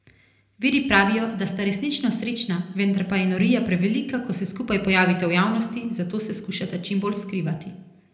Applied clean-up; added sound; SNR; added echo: none; none; none; reverberation time 0.8 s.